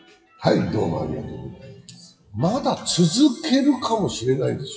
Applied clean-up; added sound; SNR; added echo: classical method WPE with log-MMSE.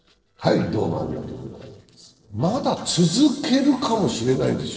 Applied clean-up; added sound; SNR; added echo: neural separator model SepFormer DNS4.